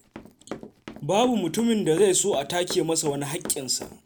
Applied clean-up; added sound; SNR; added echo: none; Run; 17 dB; none.